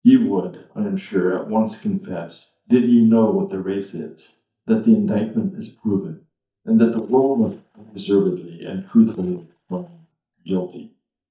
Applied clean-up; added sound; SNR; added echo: neural mask model DeepFilterNet 3.